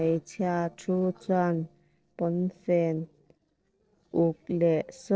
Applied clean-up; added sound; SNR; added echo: neural separator model SepFormer DNS4.